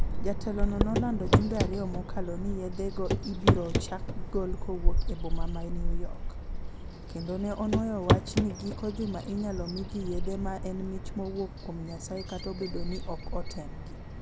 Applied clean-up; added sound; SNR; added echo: none; Bird vocalization, bird call, bird song + Walk, footsteps / Run / Wood; -4 dB; none.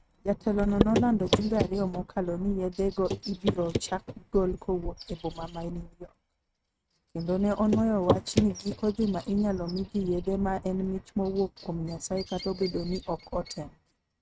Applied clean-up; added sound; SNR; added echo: neural mask model RNNoise.